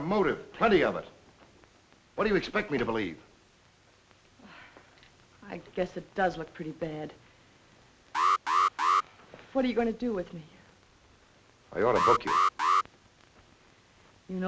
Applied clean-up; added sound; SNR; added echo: none; Alarm; -5 dB; none.